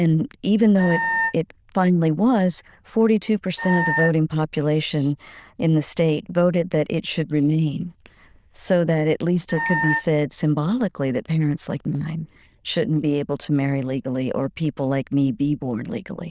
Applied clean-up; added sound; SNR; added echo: neural diffusion model UNIVERSE++.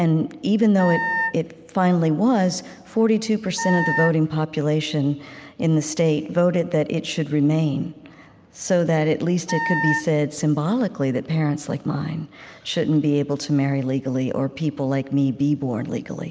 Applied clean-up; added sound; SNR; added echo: none; Wind instrument, woodwind instrument; 5 dB; none.